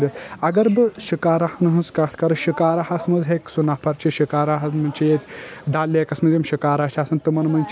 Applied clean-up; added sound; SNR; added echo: none; none; none; none.